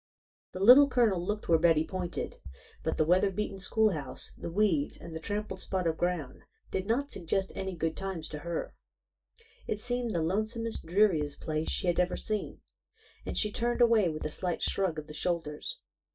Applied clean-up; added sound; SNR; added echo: neural mask model DeepFilterNet 3.